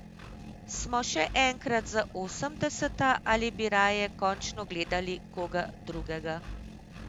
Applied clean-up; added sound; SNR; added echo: none; Engine; 12 dB; none.